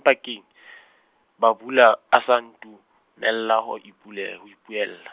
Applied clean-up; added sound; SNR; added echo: none; none; none; none.